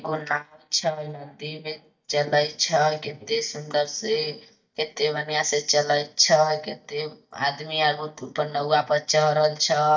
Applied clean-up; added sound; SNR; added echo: neural mask model DeepFilterNet 3.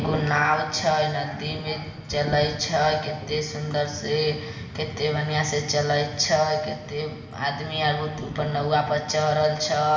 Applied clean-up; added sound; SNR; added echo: none; Thunder; 16 dB; reverberation time 1.2 s.